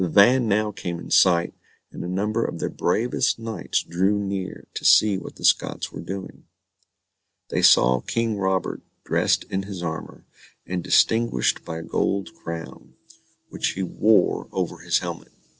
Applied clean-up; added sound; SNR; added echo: none; none; none; none.